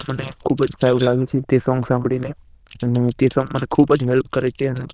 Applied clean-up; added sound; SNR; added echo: neural diffusion model UNIVERSE++.